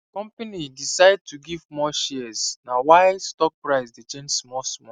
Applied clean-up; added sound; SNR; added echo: none; none; none; none.